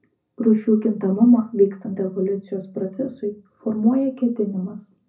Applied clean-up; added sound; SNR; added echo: none; none; none; reverberation time 0.4 s.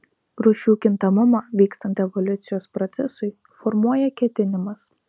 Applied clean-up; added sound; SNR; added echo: none; none; none; none.